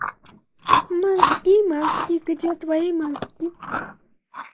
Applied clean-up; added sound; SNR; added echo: neural mask model Resemble Enhance denoiser.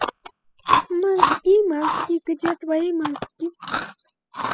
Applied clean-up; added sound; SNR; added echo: classical method spectral subtraction.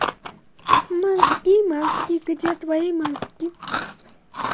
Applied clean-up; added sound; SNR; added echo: none; Chewing, mastication; 2 dB; none.